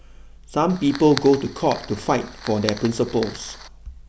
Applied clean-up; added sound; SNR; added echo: none; Fire; 14 dB; none.